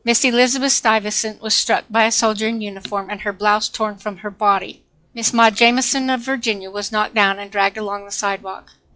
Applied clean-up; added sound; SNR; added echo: classical method log-MMSE.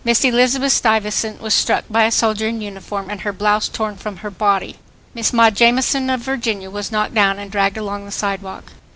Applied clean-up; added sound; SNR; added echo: none; none; none; none.